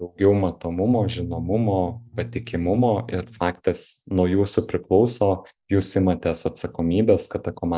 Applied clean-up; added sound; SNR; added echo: neural mask model DeepFilterNet 3.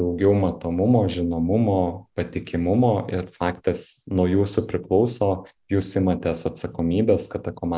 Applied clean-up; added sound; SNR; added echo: none; none; none; none.